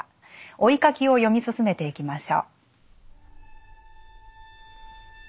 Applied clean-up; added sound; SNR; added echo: none; none; none; none.